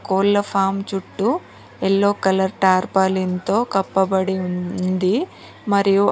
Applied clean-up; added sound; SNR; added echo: none; none; none; none.